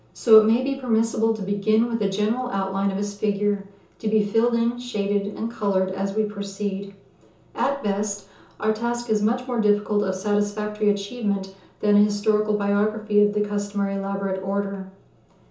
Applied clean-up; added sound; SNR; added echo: none; none; none; reverberation time 0.6 s.